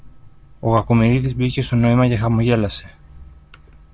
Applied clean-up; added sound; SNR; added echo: none; none; none; none.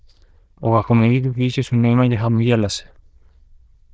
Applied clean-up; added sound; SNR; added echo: neural diffusion model UNIVERSE++.